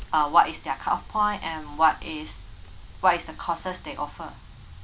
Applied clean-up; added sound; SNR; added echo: none; Vehicle; 16 dB; none.